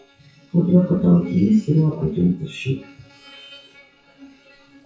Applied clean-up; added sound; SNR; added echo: classical method WPE with log-MMSE.